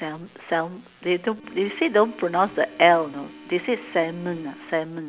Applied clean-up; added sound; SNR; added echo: none; Organ; 20 dB; none.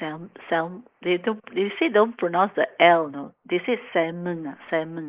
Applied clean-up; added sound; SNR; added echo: neural mask model Resemble Enhance denoiser.